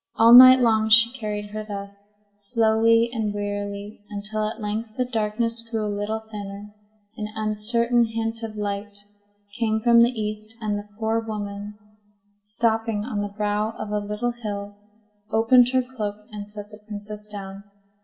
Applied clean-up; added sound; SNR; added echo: none; none; none; reverberation time 0.9 s.